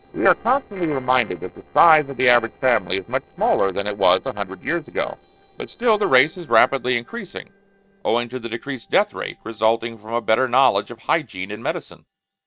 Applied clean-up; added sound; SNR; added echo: neural separator model SepFormer DNS4.